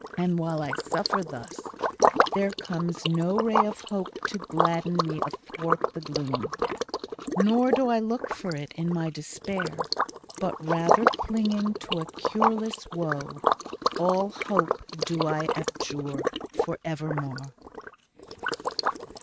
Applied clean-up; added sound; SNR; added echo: neural mask model RNNoise.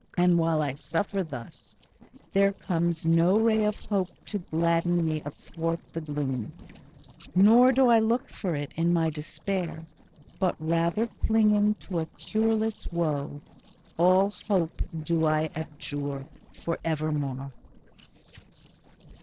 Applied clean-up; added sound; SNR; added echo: neural separator model SepFormer DNS4.